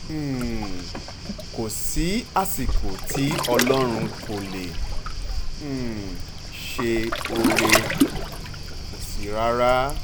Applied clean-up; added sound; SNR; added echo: none; Waves, surf; -1 dB; none.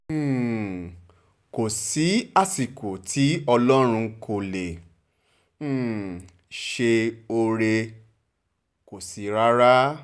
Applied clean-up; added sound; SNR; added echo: none; none; none; none.